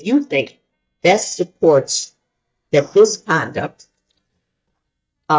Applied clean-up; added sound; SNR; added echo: neural mask model DeepFilterNet 3.